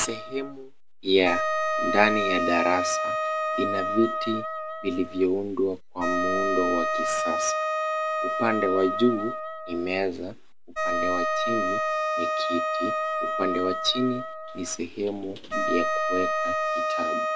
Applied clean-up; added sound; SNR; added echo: none; Wind instrument, woodwind instrument; -1 dB; none.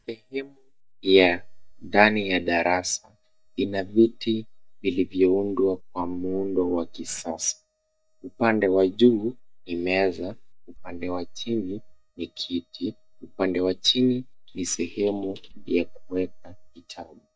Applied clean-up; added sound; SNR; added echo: neural mask model DeepFilterNet 3.